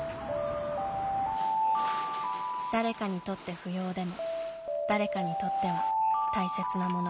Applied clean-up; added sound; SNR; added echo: none; Alarm; -3 dB; none.